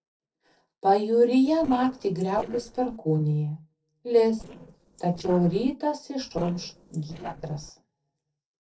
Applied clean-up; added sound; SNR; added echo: neural separator model SepFormer DNS4.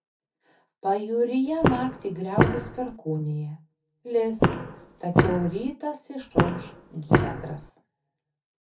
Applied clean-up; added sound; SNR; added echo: none; Walk, footsteps; -4 dB; reverberation time 0.3 s.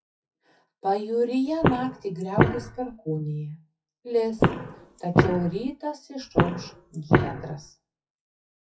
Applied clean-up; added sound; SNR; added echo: classical method WPE with log-MMSE.